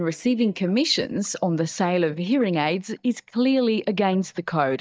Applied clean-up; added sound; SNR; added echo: neural mask model DeepFilterNet 3.